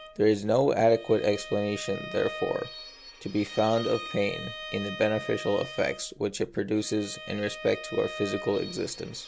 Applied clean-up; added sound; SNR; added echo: none; Bowed string instrument; 13 dB; none.